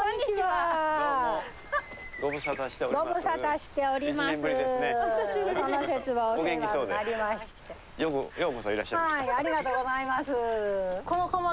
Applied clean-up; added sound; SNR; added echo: none; none; none; none.